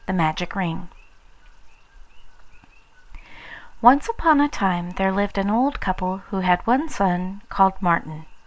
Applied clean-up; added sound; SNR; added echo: none; none; none; none.